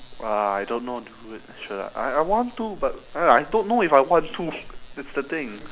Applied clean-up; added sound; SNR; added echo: none; Boiling; 16 dB; none.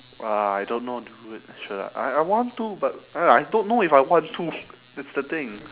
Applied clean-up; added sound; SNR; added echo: none; none; none; none.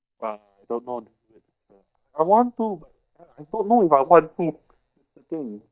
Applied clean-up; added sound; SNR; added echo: neural mask model DeepFilterNet 3.